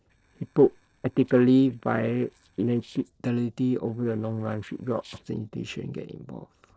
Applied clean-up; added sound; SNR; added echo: neural separator model SepFormer DNS4.